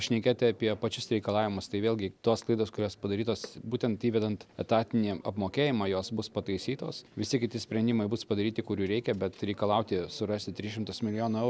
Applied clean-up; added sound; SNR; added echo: none; none; none; none.